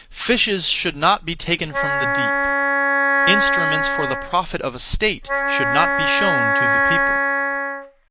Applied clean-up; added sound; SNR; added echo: none; Wind instrument, woodwind instrument; -4 dB; none.